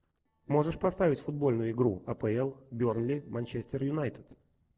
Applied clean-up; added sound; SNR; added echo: neural separator model SepFormer DNS4.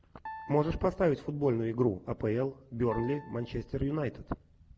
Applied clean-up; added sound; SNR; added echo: none; Piano; 17 dB; none.